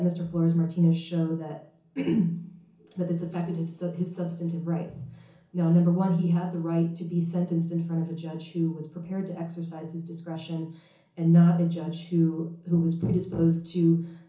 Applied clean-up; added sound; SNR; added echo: none; none; none; reverberation time 0.7 s.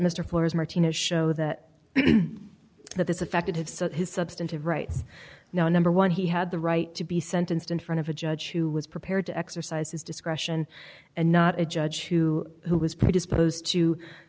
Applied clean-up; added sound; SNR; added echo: none; none; none; none.